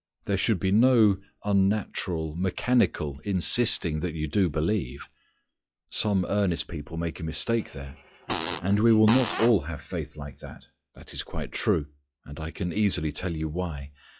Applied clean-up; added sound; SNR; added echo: classical method log-MMSE.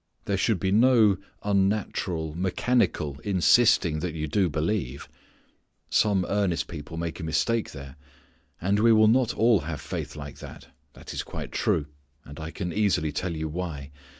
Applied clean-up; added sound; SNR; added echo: none; none; none; none.